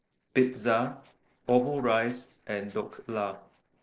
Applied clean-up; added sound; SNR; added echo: neural separator model SepFormer DNS4.